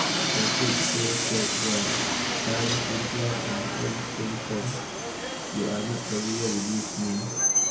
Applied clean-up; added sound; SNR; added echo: none; Train; -3 dB; reverberation time 0.3 s.